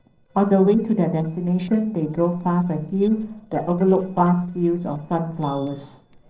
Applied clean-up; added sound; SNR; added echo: neural separator model SepFormer DNS4.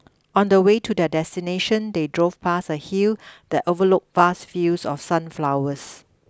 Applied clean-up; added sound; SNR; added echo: none; none; none; none.